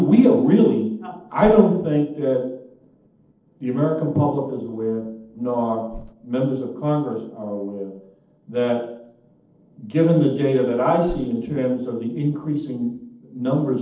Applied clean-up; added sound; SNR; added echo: neural separator model SepFormer DNS4.